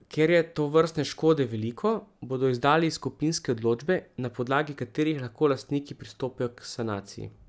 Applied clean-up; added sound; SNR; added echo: none; none; none; none.